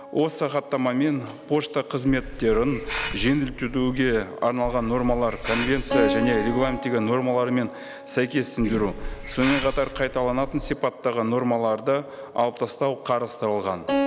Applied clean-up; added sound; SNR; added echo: none; Keyboard (musical) + Hiss; 8 dB; none.